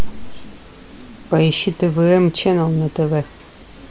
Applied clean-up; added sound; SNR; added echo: none; none; none; none.